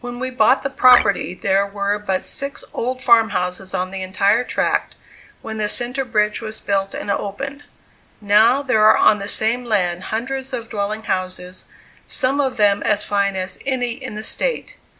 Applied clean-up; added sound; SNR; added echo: none; Marimba, xylophone; 0 dB; none.